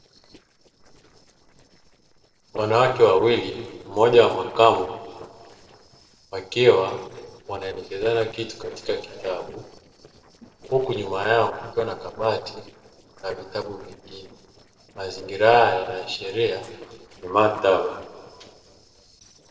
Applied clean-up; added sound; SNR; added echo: neural separator model SepFormer DNS4.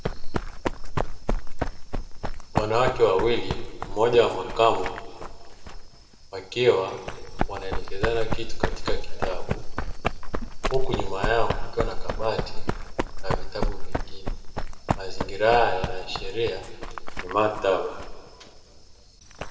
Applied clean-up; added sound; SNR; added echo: none; Run; -2 dB; reverberation time 1.7 s.